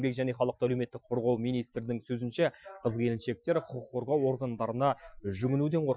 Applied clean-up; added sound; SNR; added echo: classical method Wiener filter.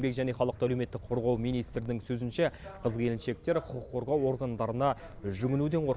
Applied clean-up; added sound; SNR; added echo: none; Wind; 18 dB; none.